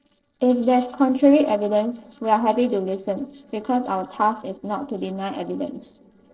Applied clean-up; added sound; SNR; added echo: neural separator model SepFormer DNS4.